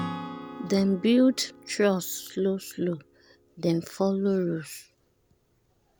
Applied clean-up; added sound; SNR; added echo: none; Acoustic guitar / Strum; 16 dB; none.